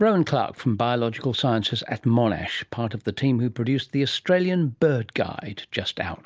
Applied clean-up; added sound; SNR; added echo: none; none; none; none.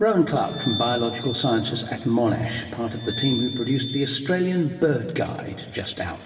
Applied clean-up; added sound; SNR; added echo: none; Glass; 11 dB; reverberation time 2.6 s.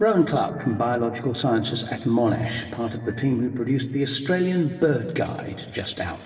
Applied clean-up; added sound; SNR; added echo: neural separator model SepFormer DNS4.